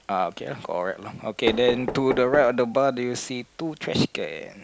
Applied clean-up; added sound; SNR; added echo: none; Knock; 12 dB; none.